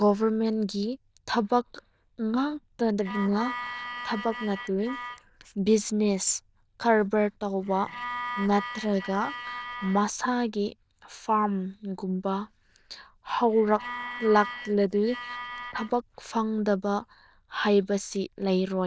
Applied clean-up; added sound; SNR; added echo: neural diffusion model UNIVERSE++.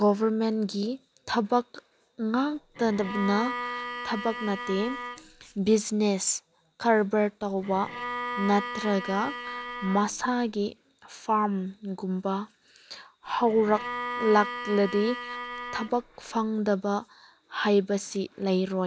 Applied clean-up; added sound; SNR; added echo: none; Bowed string instrument; 8 dB; none.